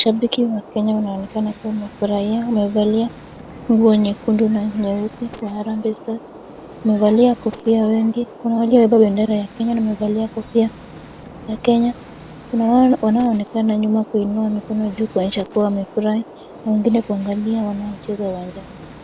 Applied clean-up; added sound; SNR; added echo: none; Gunshot, gunfire; 19 dB; none.